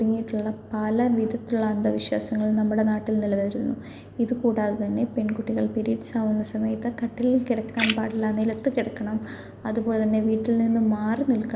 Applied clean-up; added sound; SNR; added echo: none; Splash, splatter; 12 dB; none.